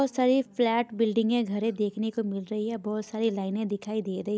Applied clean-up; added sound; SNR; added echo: none; none; none; none.